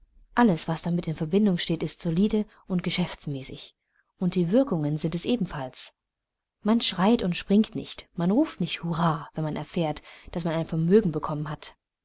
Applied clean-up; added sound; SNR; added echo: none; none; none; none.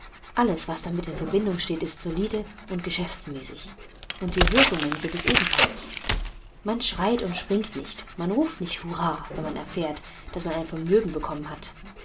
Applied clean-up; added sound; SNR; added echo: none; Tearing; 2 dB; reverberation time 0.3 s.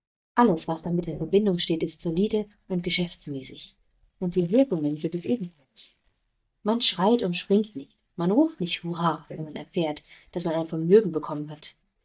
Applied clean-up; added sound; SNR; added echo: neural mask model DeepFilterNet 3.